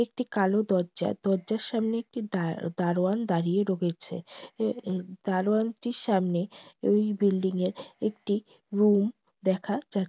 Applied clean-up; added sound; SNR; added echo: none; none; none; none.